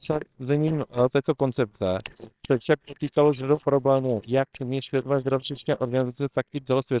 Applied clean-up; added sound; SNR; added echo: neural separator model SepFormer WHAMR!.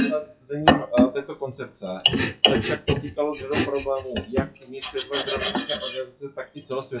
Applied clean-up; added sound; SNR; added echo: classical method WPE with log-MMSE.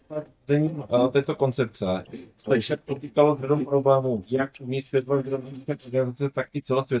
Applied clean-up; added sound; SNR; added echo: neural mask model DeepFilterNet 3.